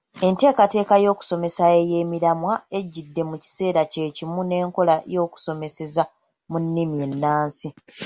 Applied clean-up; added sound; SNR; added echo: none; none; none; none.